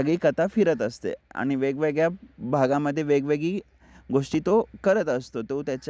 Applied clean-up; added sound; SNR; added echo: none; none; none; none.